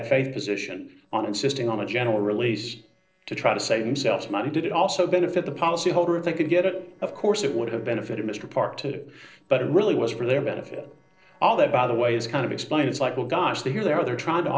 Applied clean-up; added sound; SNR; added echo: neural separator model SepFormer DNS4.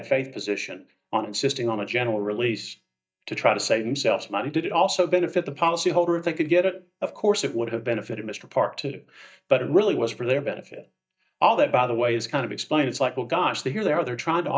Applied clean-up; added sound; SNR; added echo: neural mask model DeepFilterNet 3.